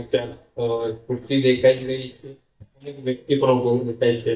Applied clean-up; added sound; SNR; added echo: neural mask model DeepFilterNet 3.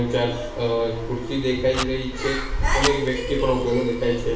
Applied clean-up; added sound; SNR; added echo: none; Fire; 14 dB; reverberation time 0.7 s.